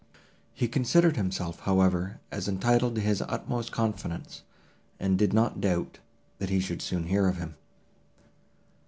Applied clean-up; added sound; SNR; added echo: none; none; none; none.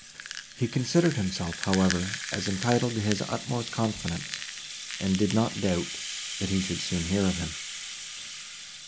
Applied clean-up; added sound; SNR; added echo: none; Rattle (instrument); 8 dB; none.